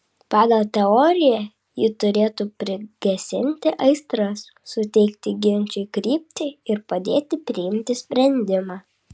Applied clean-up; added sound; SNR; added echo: none; none; none; none.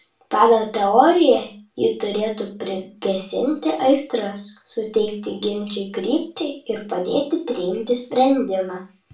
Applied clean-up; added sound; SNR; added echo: none; none; none; reverberation time 0.3 s.